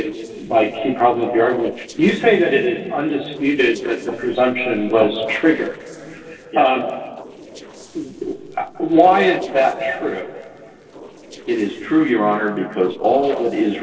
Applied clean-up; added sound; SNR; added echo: neural separator model SepFormer DNS4.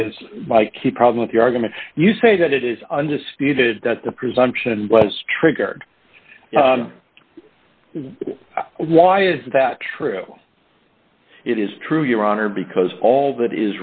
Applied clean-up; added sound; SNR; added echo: none; none; none; none.